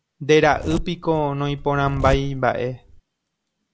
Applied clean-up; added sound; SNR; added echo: none; Zipper (clothing); 8 dB; none.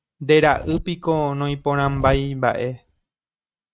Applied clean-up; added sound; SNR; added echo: neural mask model RNNoise.